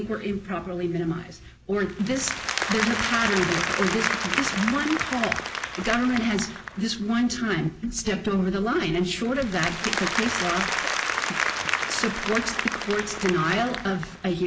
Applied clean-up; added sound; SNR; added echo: none; Applause; 3 dB; none.